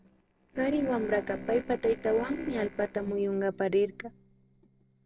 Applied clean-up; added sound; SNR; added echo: neural separator model SepFormer DNS4.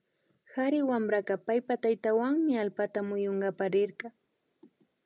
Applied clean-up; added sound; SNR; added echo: none; none; none; none.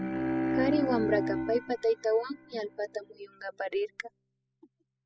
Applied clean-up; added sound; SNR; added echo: classical method spectral subtraction.